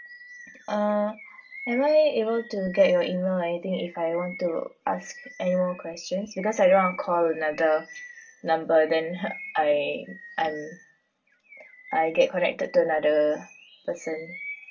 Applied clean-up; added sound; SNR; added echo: none; Bird vocalization, bird call, bird song; 18 dB; reverberation time 0.2 s.